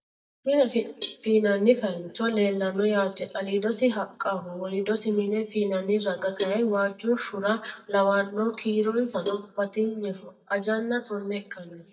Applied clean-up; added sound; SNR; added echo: neural mask model DeepFilterNet 3.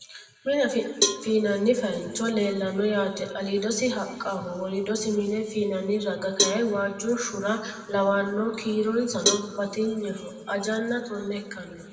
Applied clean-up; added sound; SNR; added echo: none; Cowbell; 5 dB; reverberation time 1.9 s.